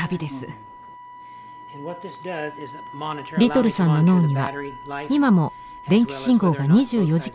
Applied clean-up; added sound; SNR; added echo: none; Wind instrument, woodwind instrument; 18 dB; none.